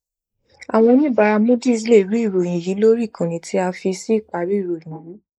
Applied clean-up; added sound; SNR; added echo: neural mask model Resemble Enhance denoiser.